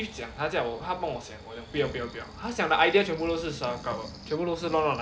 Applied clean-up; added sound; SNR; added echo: none; Breathing; 18 dB; none.